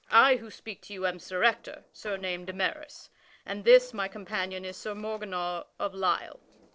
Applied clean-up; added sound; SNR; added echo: neural separator model SepFormer DNS4.